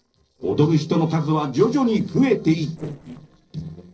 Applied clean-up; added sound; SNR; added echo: neural separator model SepFormer DNS4.